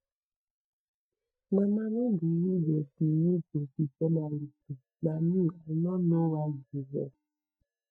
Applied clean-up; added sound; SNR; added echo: neural mask model DeepFilterNet 3.